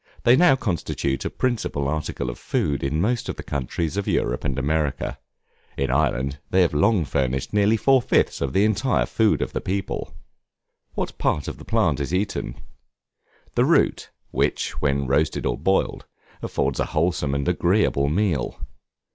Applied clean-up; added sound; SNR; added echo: none; none; none; none.